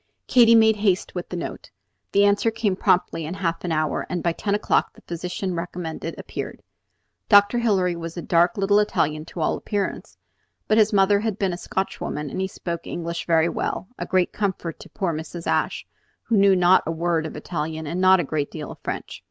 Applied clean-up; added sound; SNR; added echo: none; none; none; none.